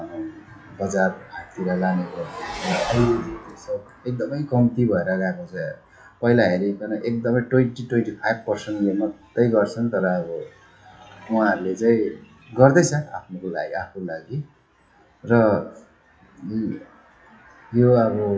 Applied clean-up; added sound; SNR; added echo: classical method WPE with log-MMSE.